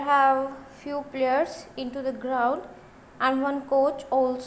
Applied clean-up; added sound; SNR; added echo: none; none; none; none.